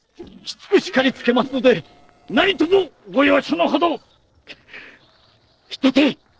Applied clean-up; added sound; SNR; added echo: neural separator model SepFormer DNS4.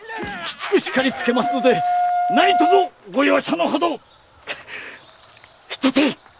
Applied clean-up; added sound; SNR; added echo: none; Wind instrument, woodwind instrument; -1 dB; none.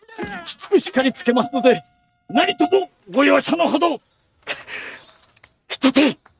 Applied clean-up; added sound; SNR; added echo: neural mask model RNNoise.